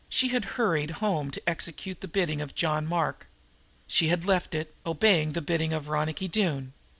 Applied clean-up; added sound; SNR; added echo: none; none; none; none.